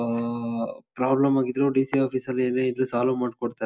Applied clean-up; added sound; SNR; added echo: none; none; none; none.